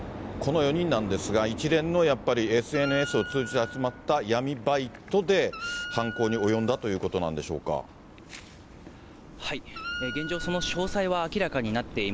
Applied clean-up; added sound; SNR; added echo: none; Wind instrument, woodwind instrument; 11 dB; none.